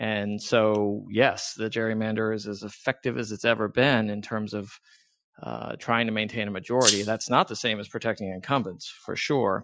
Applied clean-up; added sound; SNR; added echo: classical method Wiener filter.